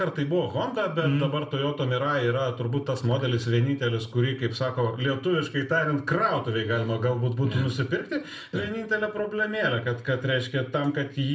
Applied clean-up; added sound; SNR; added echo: none; none; none; reverberation time 0.3 s.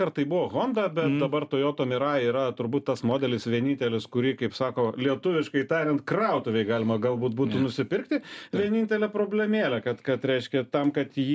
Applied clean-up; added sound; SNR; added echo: none; none; none; none.